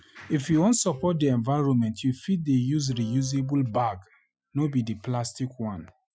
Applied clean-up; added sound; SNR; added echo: classical method Wiener filter.